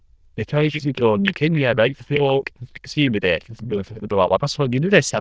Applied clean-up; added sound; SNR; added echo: neural diffusion model UNIVERSE++.